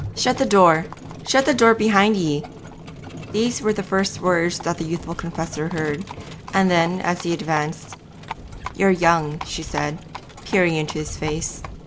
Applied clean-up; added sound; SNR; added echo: none; Livestock, farm animals, working animals; 14 dB; none.